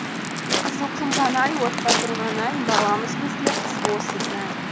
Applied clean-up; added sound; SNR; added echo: none; Waves, surf; -1 dB; none.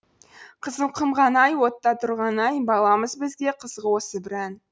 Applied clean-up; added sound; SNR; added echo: none; none; none; none.